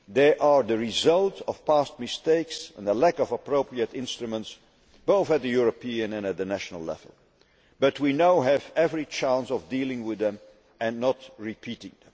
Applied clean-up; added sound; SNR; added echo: none; none; none; none.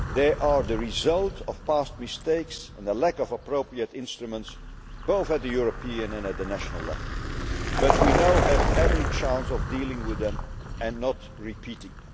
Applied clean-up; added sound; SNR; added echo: none; Vehicle; 1 dB; none.